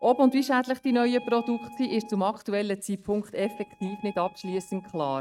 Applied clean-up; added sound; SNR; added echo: neural mask model RNNoise.